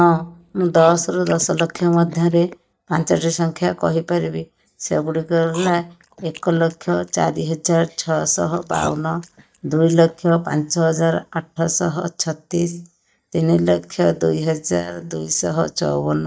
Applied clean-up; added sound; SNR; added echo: neural mask model DeepFilterNet 3.